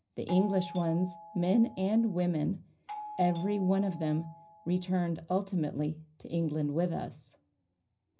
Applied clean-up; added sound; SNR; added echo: none; Doorbell; 15 dB; reverberation time 0.4 s.